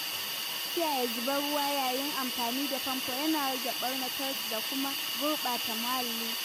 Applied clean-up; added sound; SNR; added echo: none; Hiss; -1 dB; none.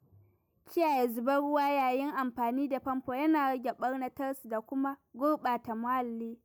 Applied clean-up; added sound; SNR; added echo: none; none; none; none.